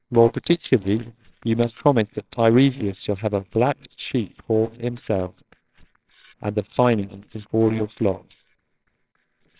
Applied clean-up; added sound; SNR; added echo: neural separator model SepFormer WHAMR!.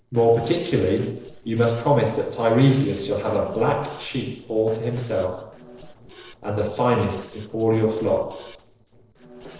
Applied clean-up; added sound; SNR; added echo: neural separator model SepFormer DNS4.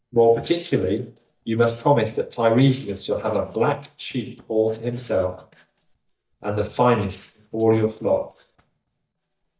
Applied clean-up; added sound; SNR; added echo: neural mask model DeepFilterNet 3.